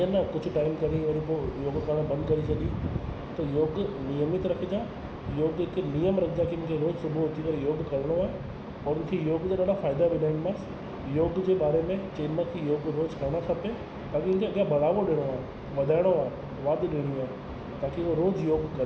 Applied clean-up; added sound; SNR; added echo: none; none; none; none.